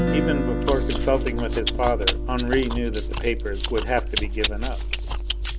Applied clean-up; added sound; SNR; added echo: none; Guitar + Chewing, mastication; -2 dB; none.